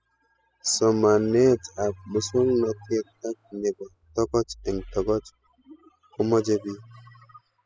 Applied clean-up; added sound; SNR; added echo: classical method spectral subtraction.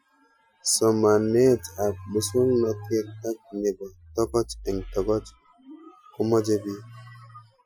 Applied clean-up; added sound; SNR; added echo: classical method Wiener filter.